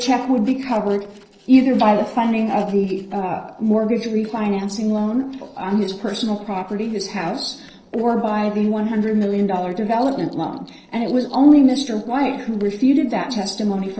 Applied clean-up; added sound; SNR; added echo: neural separator model SepFormer DNS4.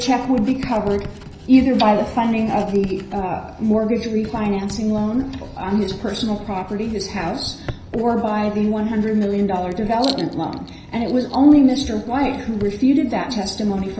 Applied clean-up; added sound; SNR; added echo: none; Writing; 17 dB; reverberation time 0.5 s.